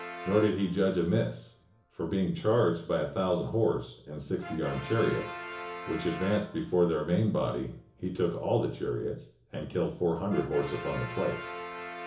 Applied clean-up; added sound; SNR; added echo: none; Brass instrument; 14 dB; reverberation time 0.7 s.